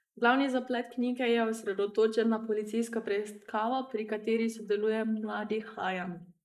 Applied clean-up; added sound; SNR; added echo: neural mask model Resemble Enhance denoiser.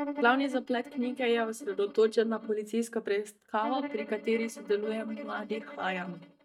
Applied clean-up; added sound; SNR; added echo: neural mask model DeepFilterNet 3.